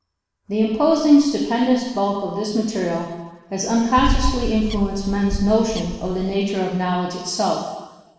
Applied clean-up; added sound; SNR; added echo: none; Bird; 4 dB; reverberation time 1.2 s.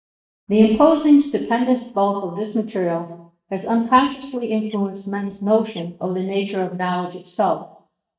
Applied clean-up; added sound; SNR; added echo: neural mask model DeepFilterNet 3.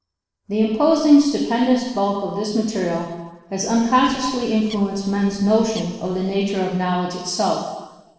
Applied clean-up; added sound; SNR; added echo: neural separator model SepFormer DNS4.